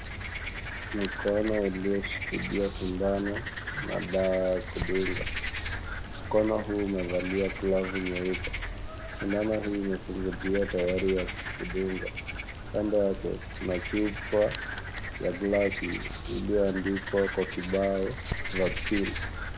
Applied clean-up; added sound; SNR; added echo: none; Frog; 6 dB; none.